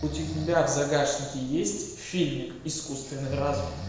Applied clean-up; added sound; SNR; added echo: none; Breathing; 12 dB; reverberation time 0.9 s.